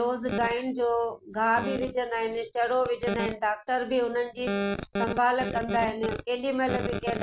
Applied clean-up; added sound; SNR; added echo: none; none; none; none.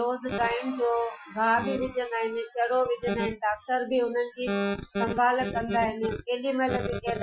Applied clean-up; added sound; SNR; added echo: classical method Wiener filter.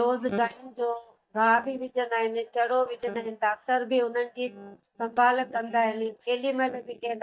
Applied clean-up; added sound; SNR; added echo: neural mask model DeepFilterNet 3.